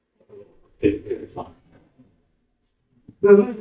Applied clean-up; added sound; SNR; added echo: neural mask model DeepFilterNet 3.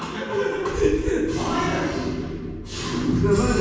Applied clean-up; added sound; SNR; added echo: none; Idling / Engine starting / Car; 12 dB; reverberation time 1.2 s.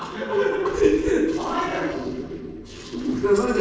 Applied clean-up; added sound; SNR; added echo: neural separator model SepFormer DNS4.